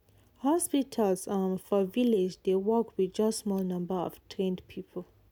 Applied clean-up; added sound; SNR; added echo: none; none; none; none.